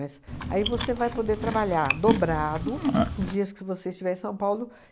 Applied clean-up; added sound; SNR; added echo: none; Chewing, mastication; 1 dB; none.